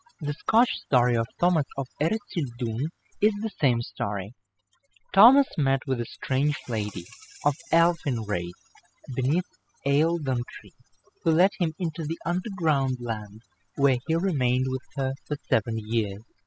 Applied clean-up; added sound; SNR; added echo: classical method spectral subtraction.